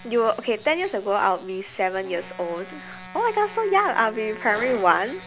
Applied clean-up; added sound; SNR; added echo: none; Wind instrument, woodwind instrument; 19 dB; none.